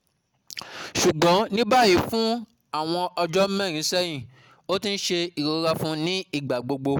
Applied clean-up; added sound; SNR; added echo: none; none; none; none.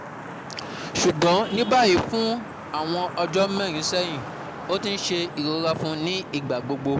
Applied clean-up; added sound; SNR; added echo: none; Traffic noise, roadway noise / Vehicle horn, car horn, honking; 11 dB; none.